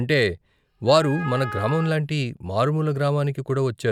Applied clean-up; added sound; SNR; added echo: none; Wind instrument, woodwind instrument; 13 dB; none.